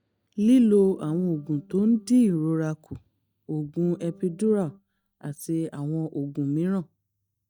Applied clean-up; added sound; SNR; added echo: neural mask model DeepFilterNet 3.